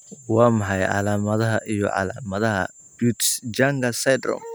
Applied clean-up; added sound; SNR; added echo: none; none; none; none.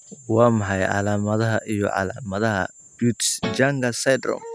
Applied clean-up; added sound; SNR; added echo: none; Guitar; 8 dB; none.